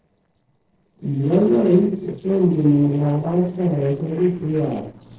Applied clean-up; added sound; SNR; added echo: neural separator model SepFormer DNS4.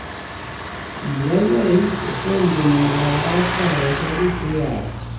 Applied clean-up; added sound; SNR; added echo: none; Truck; 5 dB; reverberation time 0.8 s.